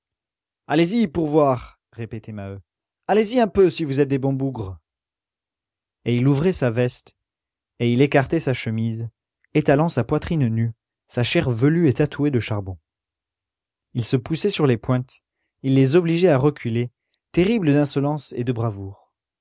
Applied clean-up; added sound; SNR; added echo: none; none; none; none.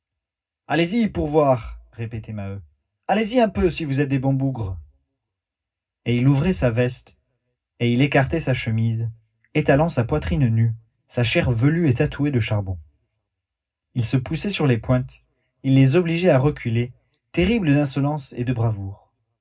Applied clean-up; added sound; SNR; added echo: none; none; none; reverberation time 0.4 s.